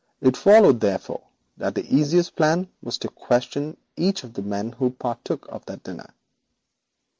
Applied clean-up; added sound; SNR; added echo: neural mask model Resemble Enhance denoiser.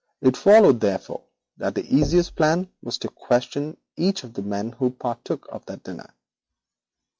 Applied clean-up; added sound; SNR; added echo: classical method log-MMSE.